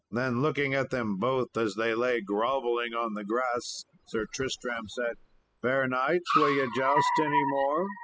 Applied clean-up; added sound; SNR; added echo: classical method spectral subtraction.